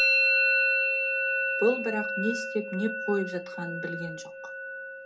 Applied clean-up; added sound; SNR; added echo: none; Musical instrument; -5 dB; reverberation time 0.3 s.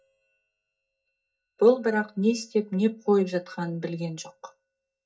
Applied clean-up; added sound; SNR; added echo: neural mask model DeepFilterNet 3.